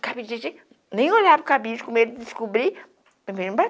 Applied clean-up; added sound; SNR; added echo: none; none; none; none.